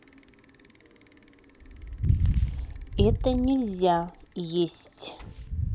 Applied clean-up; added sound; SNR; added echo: none; Bicycle; 0 dB; none.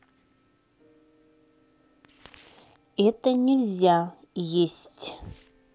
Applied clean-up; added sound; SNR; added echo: none; none; none; none.